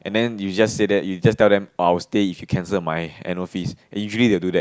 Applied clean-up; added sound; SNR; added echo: none; none; none; none.